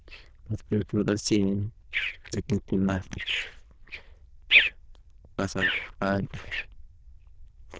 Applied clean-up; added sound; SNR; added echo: neural diffusion model UNIVERSE++.